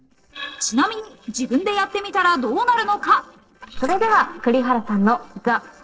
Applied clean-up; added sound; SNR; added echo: neural separator model SepFormer DNS4.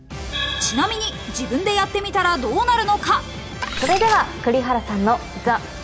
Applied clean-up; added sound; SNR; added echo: none; none; none; none.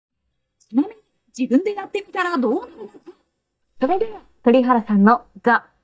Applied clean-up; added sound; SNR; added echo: neural mask model DeepFilterNet 3.